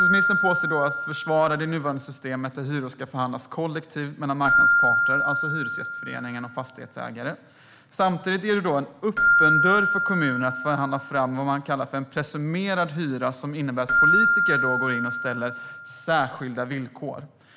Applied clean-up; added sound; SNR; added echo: none; Keyboard (musical); -1 dB; none.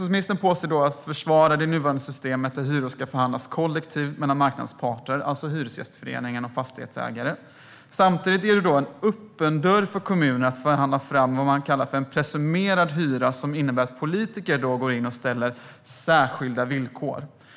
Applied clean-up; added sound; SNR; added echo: none; none; none; none.